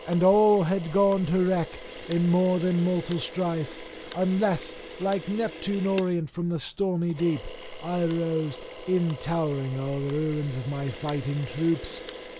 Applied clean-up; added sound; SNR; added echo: none; Camera; 15 dB; none.